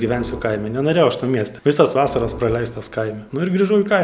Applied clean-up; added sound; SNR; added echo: none; Organ; 18 dB; none.